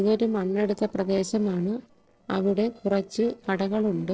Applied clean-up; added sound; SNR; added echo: neural separator model SepFormer DNS4.